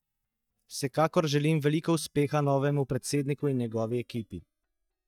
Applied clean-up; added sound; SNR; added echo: neural mask model DeepFilterNet 3.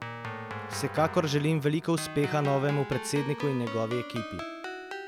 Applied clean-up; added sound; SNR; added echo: none; Keyboard (musical); 9 dB; none.